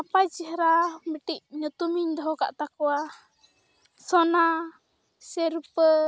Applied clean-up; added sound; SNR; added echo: none; none; none; none.